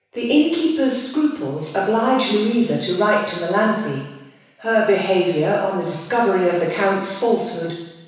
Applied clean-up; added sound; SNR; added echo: none; none; none; reverberation time 1.1 s.